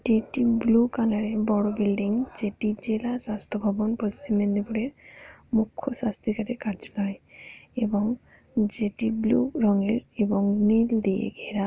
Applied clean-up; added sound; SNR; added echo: none; none; none; none.